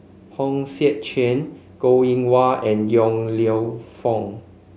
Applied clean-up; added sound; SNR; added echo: none; none; none; none.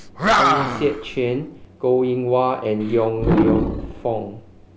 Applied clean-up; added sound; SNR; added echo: none; Animal; 1 dB; none.